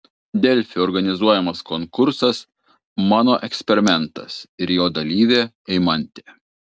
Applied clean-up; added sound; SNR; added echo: none; none; none; none.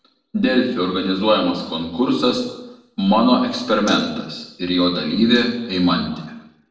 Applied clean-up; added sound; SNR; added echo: none; none; none; reverberation time 0.8 s.